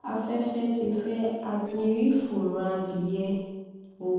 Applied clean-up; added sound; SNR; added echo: neural separator model SepFormer DNS4.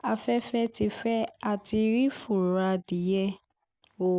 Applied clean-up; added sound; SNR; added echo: none; none; none; none.